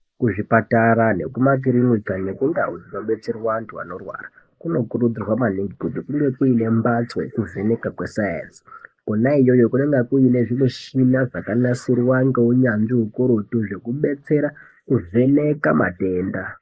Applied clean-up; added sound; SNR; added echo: neural mask model Resemble Enhance denoiser.